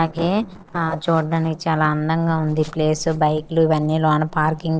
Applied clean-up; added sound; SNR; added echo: neural separator model SepFormer DNS4.